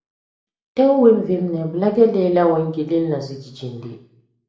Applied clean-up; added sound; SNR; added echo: none; none; none; reverberation time 0.6 s.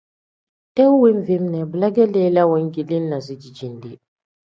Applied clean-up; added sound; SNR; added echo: none; none; none; none.